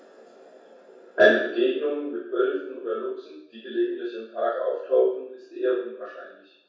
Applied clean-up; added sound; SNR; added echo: none; none; none; reverberation time 0.7 s.